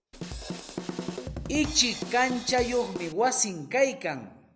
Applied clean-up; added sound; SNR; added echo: none; Drum kit; 8 dB; none.